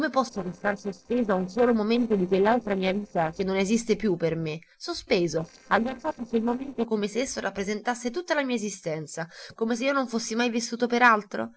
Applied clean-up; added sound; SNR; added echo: neural separator model SepFormer DNS4.